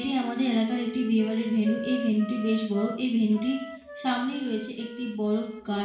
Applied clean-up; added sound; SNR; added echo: none; Wind instrument, woodwind instrument; 14 dB; reverberation time 0.6 s.